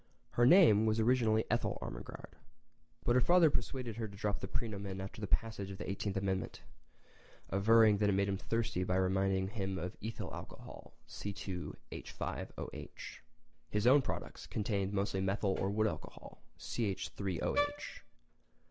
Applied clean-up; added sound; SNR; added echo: none; Wind instrument, woodwind instrument; 5 dB; none.